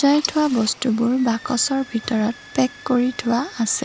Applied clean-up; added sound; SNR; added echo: none; Engine starting / Car; 17 dB; none.